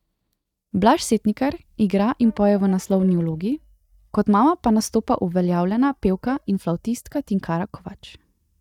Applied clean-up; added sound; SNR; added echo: neural mask model DeepFilterNet 3.